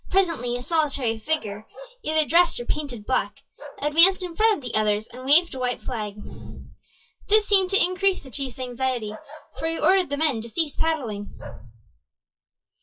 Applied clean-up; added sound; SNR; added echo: classical method WPE with log-MMSE.